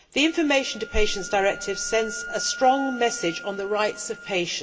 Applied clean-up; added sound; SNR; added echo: none; Wind instrument, woodwind instrument; 14 dB; reverberation time 2.3 s.